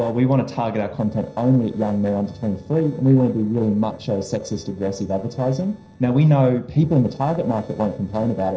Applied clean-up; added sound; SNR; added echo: neural separator model SepFormer DNS4.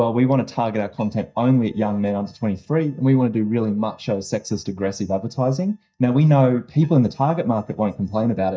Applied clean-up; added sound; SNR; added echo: neural mask model DeepFilterNet 3.